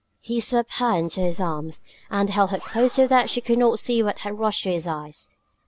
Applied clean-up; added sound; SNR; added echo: none; Zipper (clothing); 9 dB; none.